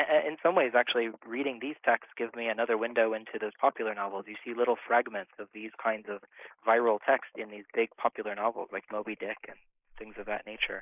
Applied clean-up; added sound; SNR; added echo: neural mask model Resemble Enhance denoiser.